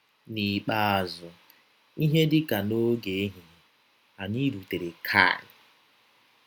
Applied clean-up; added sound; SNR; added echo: none; none; none; none.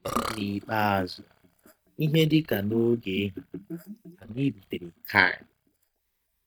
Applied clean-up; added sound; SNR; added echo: neural mask model DeepFilterNet 3.